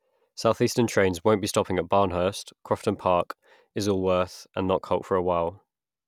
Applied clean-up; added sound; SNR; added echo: none; none; none; none.